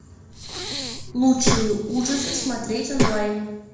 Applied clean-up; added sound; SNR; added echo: none; Breathing; 2 dB; reverberation time 1.0 s.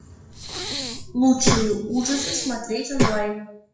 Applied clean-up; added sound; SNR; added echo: classical method WPE with log-MMSE.